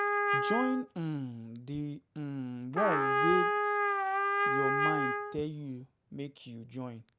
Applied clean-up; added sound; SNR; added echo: none; Trumpet; -4 dB; none.